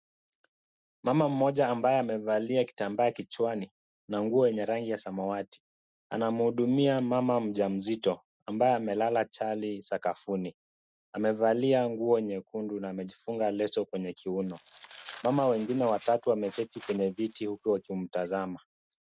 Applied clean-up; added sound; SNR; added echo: neural mask model RNNoise.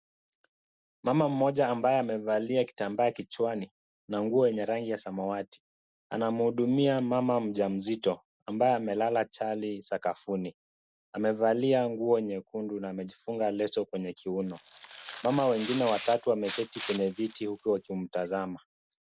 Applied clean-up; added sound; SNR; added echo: none; Tearing; 11 dB; none.